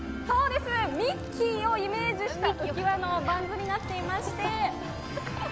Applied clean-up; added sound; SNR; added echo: none; none; none; none.